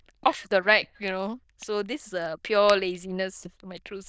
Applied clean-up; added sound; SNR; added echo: neural diffusion model UNIVERSE++.